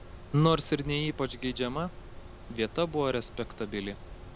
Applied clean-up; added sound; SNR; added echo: none; Mechanisms; 13 dB; none.